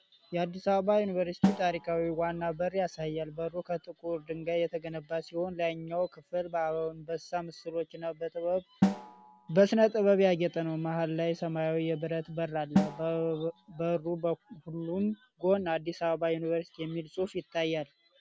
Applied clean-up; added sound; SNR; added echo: none; Snare drum; 6 dB; none.